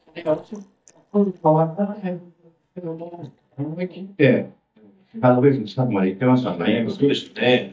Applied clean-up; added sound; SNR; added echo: neural mask model DeepFilterNet 3.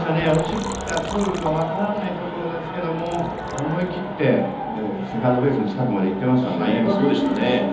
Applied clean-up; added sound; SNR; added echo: none; Liquid; 17 dB; reverberation time 1.3 s.